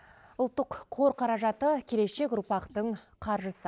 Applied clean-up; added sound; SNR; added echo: neural mask model Resemble Enhance denoiser.